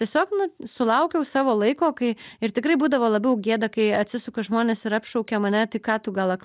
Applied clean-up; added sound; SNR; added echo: none; none; none; none.